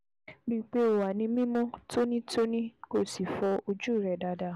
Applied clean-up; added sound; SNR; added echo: none; none; none; none.